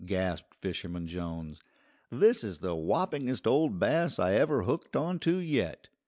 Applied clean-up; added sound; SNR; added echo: none; none; none; none.